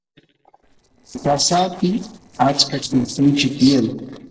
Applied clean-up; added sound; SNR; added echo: neural separator model SepFormer DNS4.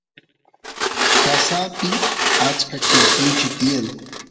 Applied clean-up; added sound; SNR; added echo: none; Glass; -5 dB; reverberation time 1.1 s.